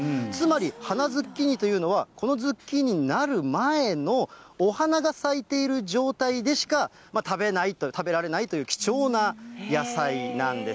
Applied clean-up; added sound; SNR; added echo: none; none; none; none.